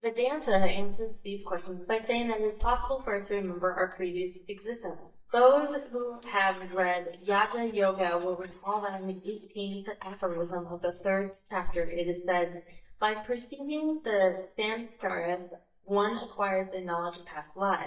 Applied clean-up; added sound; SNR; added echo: neural mask model DeepFilterNet 3.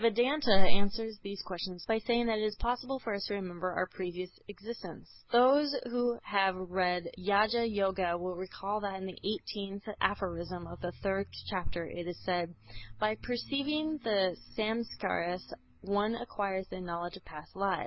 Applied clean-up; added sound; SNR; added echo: none; none; none; none.